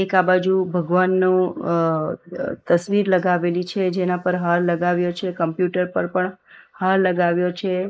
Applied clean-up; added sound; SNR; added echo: neural mask model Resemble Enhance denoiser.